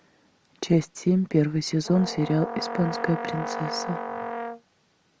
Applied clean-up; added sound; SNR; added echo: none; Brass instrument; 7 dB; none.